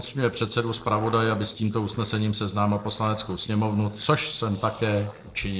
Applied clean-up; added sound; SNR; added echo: neural separator model SepFormer DNS4.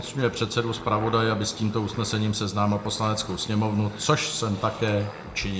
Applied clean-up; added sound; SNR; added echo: none; Aircraft; 17 dB; reverberation time 0.5 s.